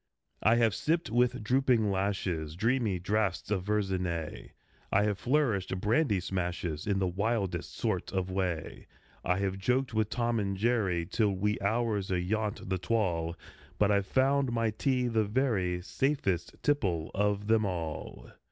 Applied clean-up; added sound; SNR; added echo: none; none; none; none.